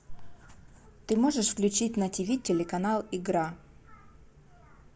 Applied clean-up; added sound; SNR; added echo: none; none; none; none.